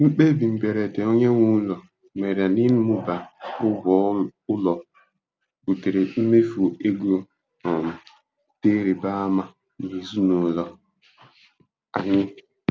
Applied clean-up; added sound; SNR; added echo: none; none; none; none.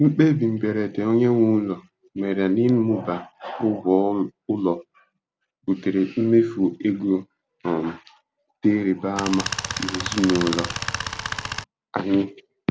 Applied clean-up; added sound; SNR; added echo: none; Tools; 6 dB; none.